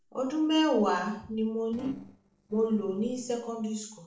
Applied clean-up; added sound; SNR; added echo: neural separator model SepFormer DNS4.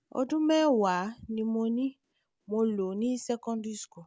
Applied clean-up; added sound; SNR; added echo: none; none; none; none.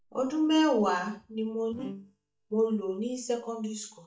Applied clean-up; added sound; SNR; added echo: neural mask model DeepFilterNet 3.